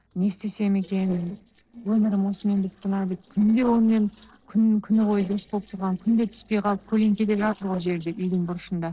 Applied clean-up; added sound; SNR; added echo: neural separator model SepFormer DNS4.